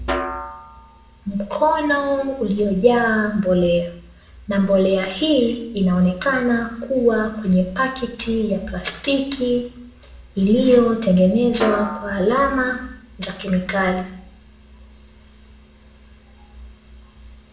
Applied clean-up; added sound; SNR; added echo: none; Snare drum; 11 dB; reverberation time 0.6 s.